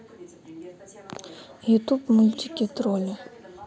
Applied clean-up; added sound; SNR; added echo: none; none; none; none.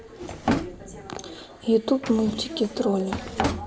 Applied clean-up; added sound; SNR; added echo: none; Drawer open or close; 5 dB; reverberation time 2.3 s.